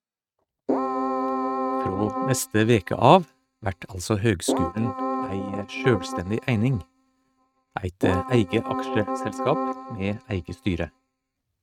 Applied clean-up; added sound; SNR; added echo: neural mask model RNNoise.